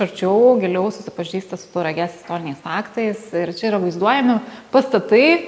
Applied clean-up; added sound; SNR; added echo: none; none; none; none.